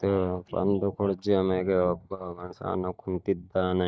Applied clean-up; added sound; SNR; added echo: neural mask model DeepFilterNet 3.